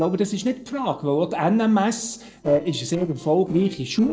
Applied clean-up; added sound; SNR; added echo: neural separator model SepFormer DNS4.